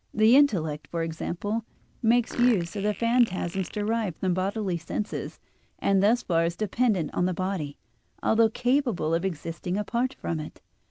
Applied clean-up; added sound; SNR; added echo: none; Fart; 19 dB; none.